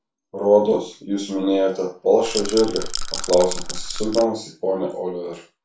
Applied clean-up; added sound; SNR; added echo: none; Rattle / Rattle (instrument); 5 dB; reverberation time 0.3 s.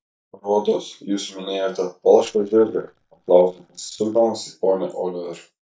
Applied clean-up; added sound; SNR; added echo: neural mask model DeepFilterNet 3.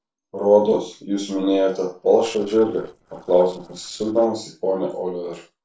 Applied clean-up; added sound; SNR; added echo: neural separator model SepFormer DNS4.